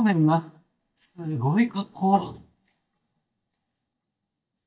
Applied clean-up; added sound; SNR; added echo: neural mask model DeepFilterNet 3.